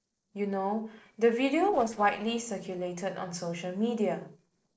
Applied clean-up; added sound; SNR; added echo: neural separator model SepFormer DNS4.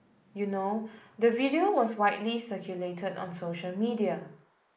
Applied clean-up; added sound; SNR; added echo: neural mask model Resemble Enhance denoiser.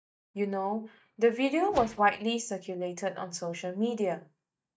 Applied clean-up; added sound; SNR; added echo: neural mask model DeepFilterNet 3.